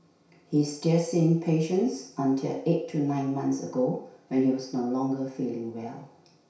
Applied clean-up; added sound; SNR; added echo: none; none; none; reverberation time 0.6 s.